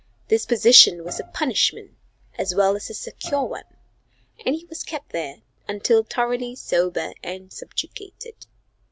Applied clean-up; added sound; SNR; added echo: none; Bowed string instrument; 19 dB; none.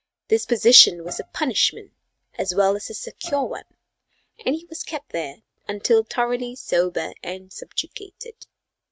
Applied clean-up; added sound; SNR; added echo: neural mask model RNNoise.